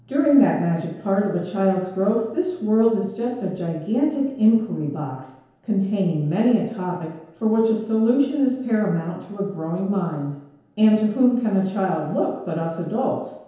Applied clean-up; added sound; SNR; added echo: none; none; none; reverberation time 1.0 s.